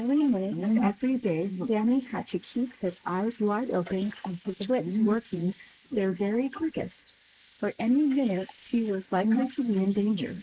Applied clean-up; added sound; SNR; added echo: neural mask model Resemble Enhance denoiser.